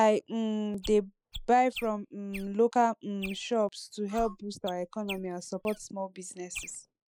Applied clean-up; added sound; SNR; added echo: neural mask model Resemble Enhance denoiser.